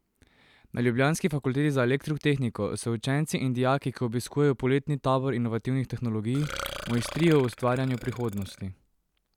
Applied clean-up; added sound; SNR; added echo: none; Burping, eructation; 13 dB; none.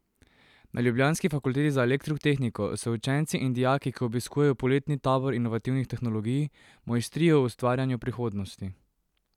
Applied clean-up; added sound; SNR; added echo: none; none; none; none.